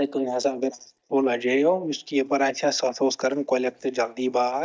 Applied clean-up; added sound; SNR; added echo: neural mask model DeepFilterNet 3.